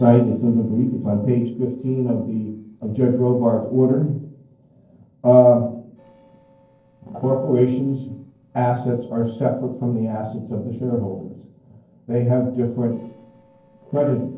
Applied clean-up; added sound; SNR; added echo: neural separator model SepFormer DNS4.